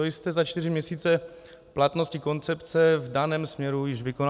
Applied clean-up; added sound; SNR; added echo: none; none; none; none.